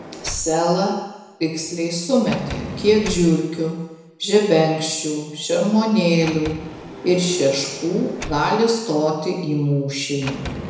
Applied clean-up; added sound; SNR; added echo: none; Sliding door; 15 dB; reverberation time 1.0 s.